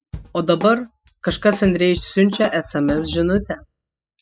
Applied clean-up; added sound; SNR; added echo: classical method spectral subtraction.